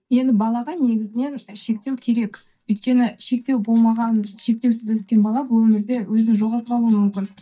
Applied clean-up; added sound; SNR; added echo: neural mask model DeepFilterNet 3.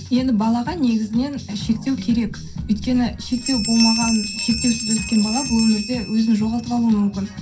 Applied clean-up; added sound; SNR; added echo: none; Bell; 9 dB; reverberation time 0.3 s.